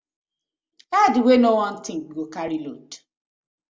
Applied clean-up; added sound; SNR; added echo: none; none; none; none.